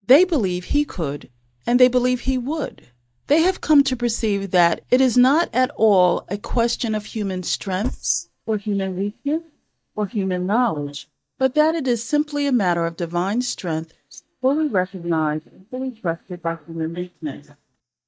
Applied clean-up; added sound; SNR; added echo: neural mask model DeepFilterNet 3.